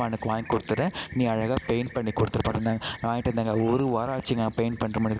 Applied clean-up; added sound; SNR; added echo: none; Fixed-wing aircraft, airplane; 19 dB; none.